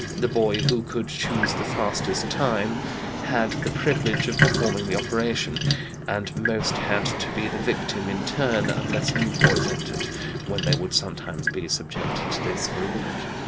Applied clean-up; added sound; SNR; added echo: none; Sink (filling or washing) + Fixed-wing aircraft, airplane; -1 dB; none.